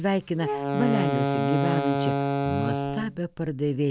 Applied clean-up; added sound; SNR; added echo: none; Wind instrument, woodwind instrument; -1 dB; none.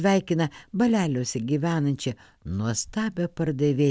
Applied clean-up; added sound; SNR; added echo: none; none; none; none.